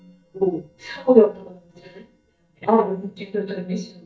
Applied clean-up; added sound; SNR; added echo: neural mask model DeepFilterNet 3.